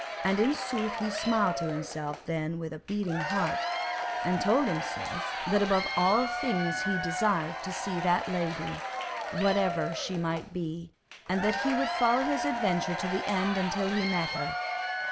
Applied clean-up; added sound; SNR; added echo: none; Applause / Crowd / Cheering; 4 dB; none.